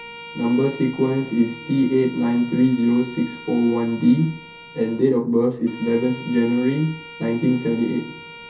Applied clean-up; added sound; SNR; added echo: none; Bowed string instrument; 18 dB; reverberation time 0.3 s.